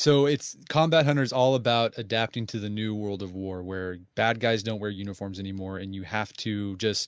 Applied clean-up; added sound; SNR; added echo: none; none; none; none.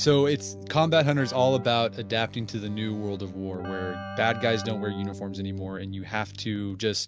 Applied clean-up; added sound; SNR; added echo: none; Keyboard (musical); 12 dB; none.